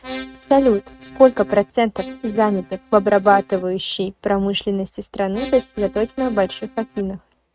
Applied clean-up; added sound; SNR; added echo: neural mask model RNNoise.